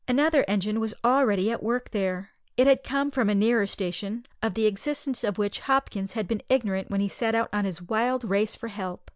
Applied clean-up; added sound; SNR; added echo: none; none; none; none.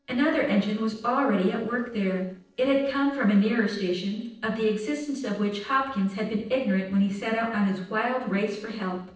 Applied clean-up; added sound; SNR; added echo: neural separator model SepFormer DNS4.